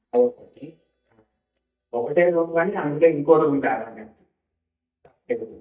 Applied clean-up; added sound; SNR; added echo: neural mask model DeepFilterNet 3.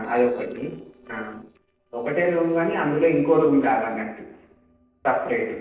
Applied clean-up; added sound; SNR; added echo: neural separator model SepFormer DNS4.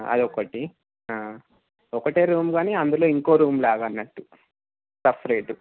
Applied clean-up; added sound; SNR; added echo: none; none; none; none.